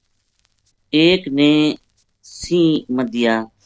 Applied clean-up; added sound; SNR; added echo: neural separator model SepFormer DNS4.